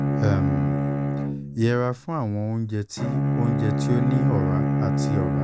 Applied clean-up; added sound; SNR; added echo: none; Bowed string instrument; -3 dB; none.